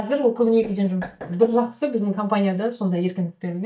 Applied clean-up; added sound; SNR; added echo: neural mask model DeepFilterNet 3.